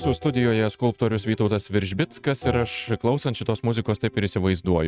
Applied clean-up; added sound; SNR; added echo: neural mask model RNNoise.